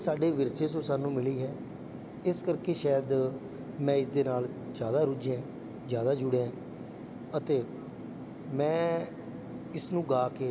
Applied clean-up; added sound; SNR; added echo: none; Fixed-wing aircraft, airplane; 11 dB; none.